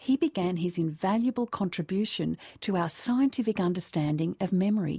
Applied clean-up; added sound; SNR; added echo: none; none; none; none.